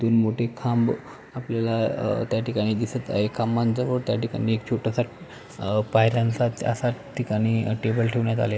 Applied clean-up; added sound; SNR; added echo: none; none; none; none.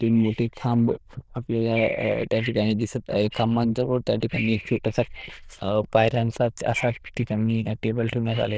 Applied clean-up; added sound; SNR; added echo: neural diffusion model UNIVERSE++.